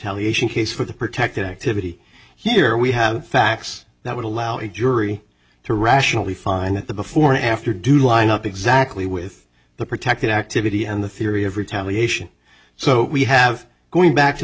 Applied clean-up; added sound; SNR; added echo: none; none; none; none.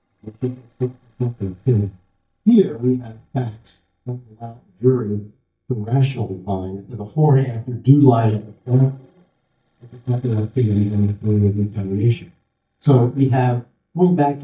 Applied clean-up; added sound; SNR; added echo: neural mask model DeepFilterNet 3.